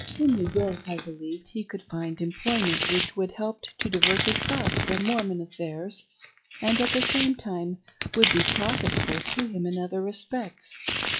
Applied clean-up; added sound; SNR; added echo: classical method log-MMSE.